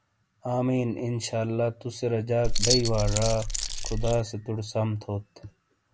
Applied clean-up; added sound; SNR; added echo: none; Keys jangling; -2 dB; none.